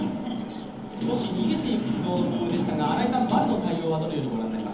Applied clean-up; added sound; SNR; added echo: none; Bird vocalization, bird call, bird song; 20 dB; reverberation time 1.3 s.